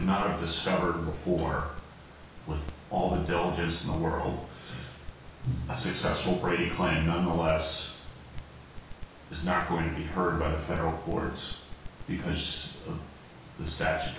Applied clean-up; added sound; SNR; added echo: none; Crackle; 14 dB; reverberation time 0.6 s.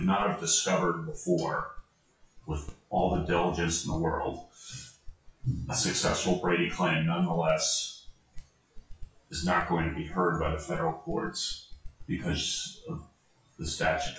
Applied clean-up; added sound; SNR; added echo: classical method WPE with log-MMSE.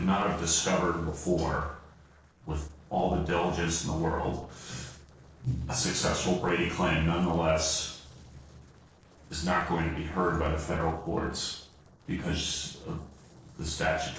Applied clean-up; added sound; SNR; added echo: neural separator model SepFormer DNS4.